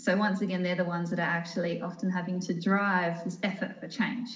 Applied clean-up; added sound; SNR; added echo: none; none; none; reverberation time 0.6 s.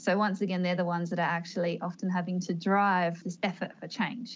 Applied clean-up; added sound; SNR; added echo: none; none; none; none.